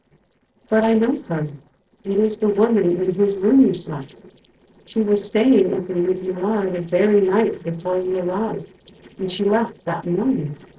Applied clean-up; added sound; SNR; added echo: neural separator model SepFormer DNS4.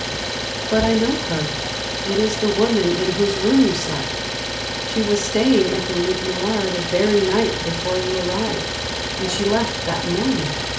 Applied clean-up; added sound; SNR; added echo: none; Idling; 4 dB; reverberation time 0.4 s.